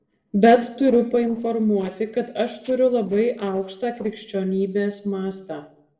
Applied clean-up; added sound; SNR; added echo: neural separator model SepFormer DNS4.